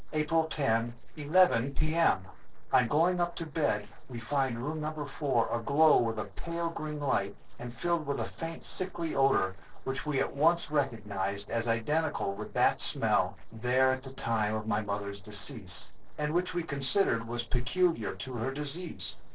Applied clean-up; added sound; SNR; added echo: neural separator model SepFormer DNS4.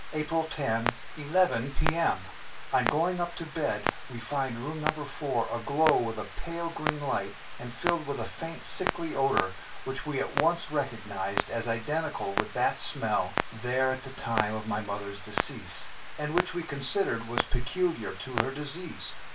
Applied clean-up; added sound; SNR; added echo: none; Clock; 7 dB; reverberation time 0.2 s.